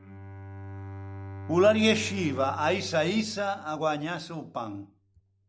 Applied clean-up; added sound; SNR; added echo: none; Bowed string instrument; 14 dB; none.